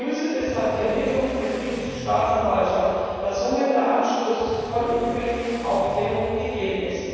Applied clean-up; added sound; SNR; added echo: none; Motorcycle / Accelerating, revving, vroom; 14 dB; reverberation time 2.2 s.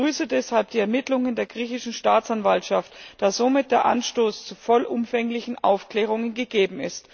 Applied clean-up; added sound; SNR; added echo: none; none; none; none.